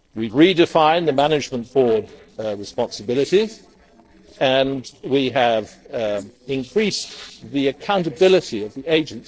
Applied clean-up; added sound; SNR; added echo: neural separator model SepFormer DNS4.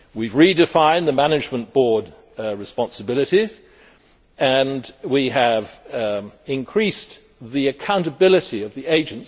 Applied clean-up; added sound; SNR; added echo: none; none; none; none.